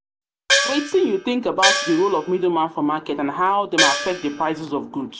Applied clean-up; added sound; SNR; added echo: none; Gong; 0 dB; none.